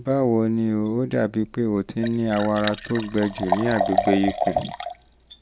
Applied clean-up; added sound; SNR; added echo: none; Liquid; 6 dB; none.